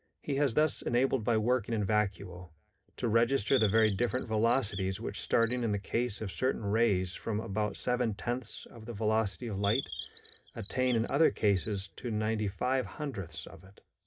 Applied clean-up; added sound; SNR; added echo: none; Bird; 1 dB; reverberation time 0.3 s.